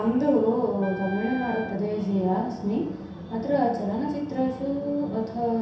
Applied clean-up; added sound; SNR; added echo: none; Wind instrument, woodwind instrument; 14 dB; reverberation time 0.7 s.